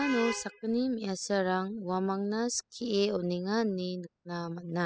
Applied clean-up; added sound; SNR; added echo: classical method spectral subtraction.